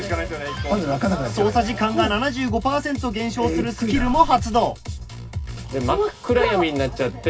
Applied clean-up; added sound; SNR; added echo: none; Breathing; 17 dB; reverberation time 0.4 s.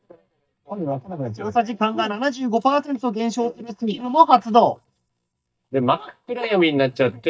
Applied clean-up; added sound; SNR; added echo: neural mask model DeepFilterNet 3.